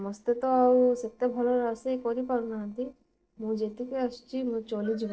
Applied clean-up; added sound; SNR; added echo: neural separator model SepFormer DNS4.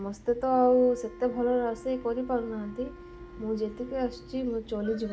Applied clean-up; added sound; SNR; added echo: none; Wind instrument, woodwind instrument; 20 dB; none.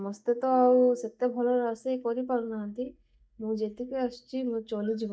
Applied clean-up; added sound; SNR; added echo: neural mask model DeepFilterNet 3.